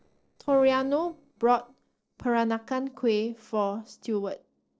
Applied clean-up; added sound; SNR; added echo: neural separator model SepFormer DNS4.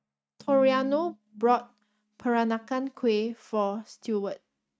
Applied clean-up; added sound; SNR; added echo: neural mask model RNNoise.